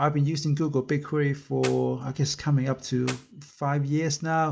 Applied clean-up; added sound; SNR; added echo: none; Clapping; 13 dB; none.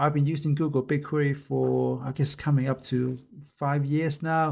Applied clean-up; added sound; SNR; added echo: neural separator model SepFormer DNS4.